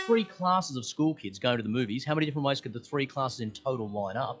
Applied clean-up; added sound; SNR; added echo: classical method log-MMSE.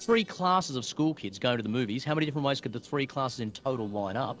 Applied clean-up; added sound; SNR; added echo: neural separator model SepFormer DNS4.